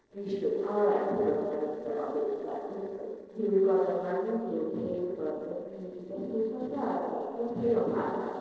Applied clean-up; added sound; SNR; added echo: neural separator model SepFormer DNS4.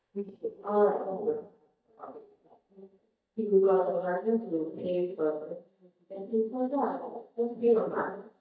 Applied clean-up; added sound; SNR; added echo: neural mask model DeepFilterNet 3.